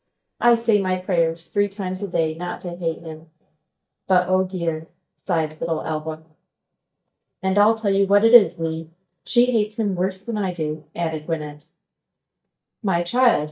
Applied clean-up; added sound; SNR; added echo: neural mask model DeepFilterNet 3.